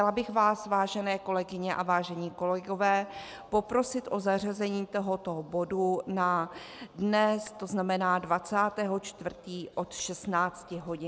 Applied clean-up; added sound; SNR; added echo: none; none; none; none.